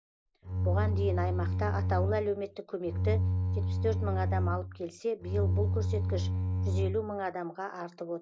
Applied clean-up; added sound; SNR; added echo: none; Bowed string instrument; -5 dB; none.